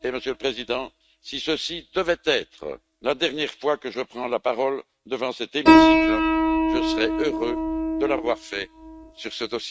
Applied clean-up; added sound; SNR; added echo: neural mask model RNNoise.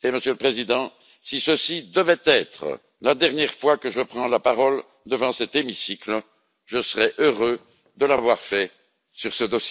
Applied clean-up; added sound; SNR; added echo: none; none; none; none.